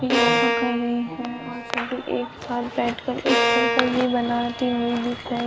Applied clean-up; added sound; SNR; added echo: none; Bowed string instrument; 1 dB; none.